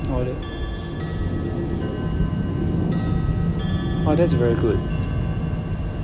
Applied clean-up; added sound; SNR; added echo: none; Clock; 18 dB; none.